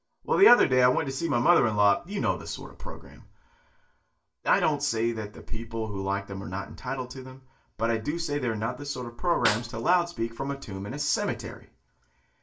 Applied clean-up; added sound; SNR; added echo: none; Snare drum; 8 dB; reverberation time 0.2 s.